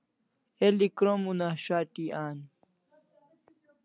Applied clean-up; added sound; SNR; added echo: none; none; none; none.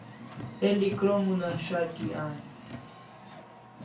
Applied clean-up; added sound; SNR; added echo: none; Car; 11 dB; reverberation time 0.3 s.